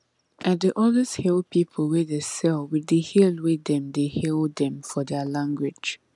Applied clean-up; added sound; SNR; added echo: none; none; none; none.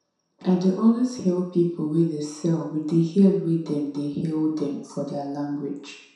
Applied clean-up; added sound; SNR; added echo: none; none; none; reverberation time 0.7 s.